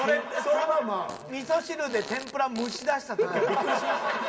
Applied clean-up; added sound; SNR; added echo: none; Fart; 17 dB; reverberation time 1.9 s.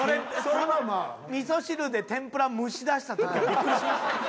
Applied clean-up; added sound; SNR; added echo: none; none; none; none.